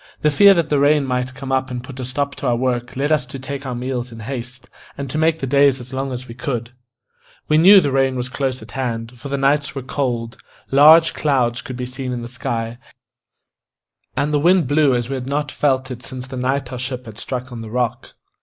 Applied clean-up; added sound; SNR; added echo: neural mask model Resemble Enhance denoiser.